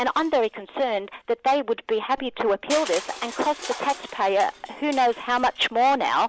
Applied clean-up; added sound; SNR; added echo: none; Crushing; 16 dB; none.